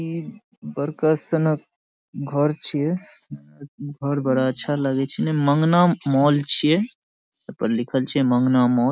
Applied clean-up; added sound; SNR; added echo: none; Brass instrument; 15 dB; none.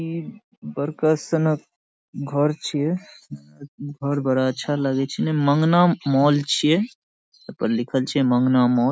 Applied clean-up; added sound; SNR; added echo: none; none; none; none.